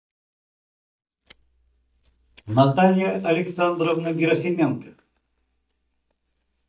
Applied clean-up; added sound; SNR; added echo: neural mask model DeepFilterNet 3.